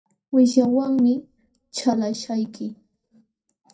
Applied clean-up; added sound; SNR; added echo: none; none; none; reverberation time 0.2 s.